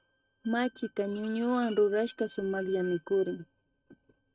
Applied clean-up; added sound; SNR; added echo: neural mask model RNNoise.